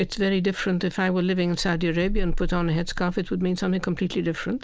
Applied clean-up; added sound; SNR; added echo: none; none; none; none.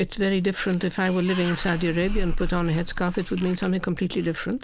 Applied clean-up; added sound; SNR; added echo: none; Sliding door; 18 dB; none.